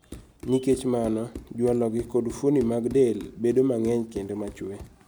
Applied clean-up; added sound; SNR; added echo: none; Run; 18 dB; none.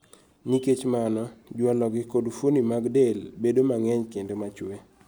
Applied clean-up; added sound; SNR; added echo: none; none; none; none.